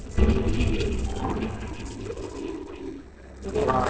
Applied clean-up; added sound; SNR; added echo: neural separator model SepFormer DNS4.